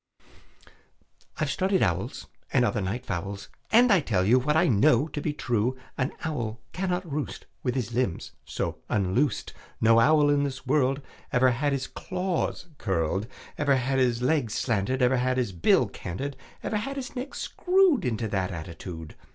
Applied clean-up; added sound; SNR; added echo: none; none; none; none.